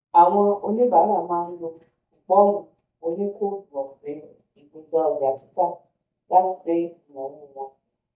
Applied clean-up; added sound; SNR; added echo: neural mask model DeepFilterNet 3.